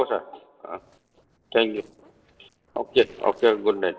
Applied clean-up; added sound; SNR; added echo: neural separator model SepFormer DNS4.